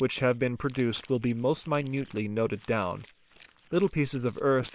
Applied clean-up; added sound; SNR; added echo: neural separator model SepFormer WHAM!.